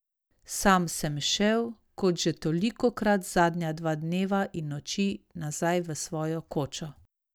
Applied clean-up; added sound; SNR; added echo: none; none; none; none.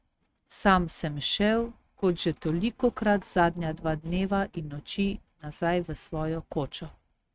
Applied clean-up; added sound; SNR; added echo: neural mask model RNNoise.